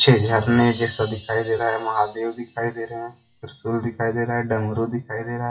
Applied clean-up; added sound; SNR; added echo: classical method WPE with log-MMSE.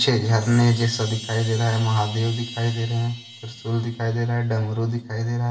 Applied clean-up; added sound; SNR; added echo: none; Chime; 17 dB; reverberation time 0.6 s.